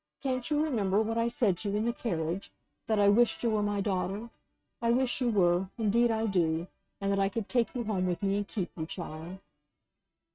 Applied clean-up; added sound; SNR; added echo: neural mask model RNNoise.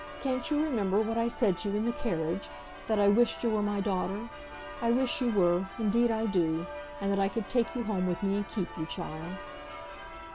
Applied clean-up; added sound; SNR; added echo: none; Church bell; 13 dB; none.